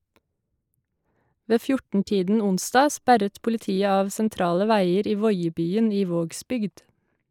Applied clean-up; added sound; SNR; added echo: neural mask model Resemble Enhance denoiser.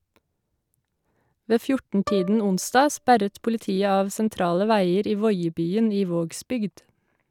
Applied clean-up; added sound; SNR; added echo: none; Bowed string instrument; 16 dB; none.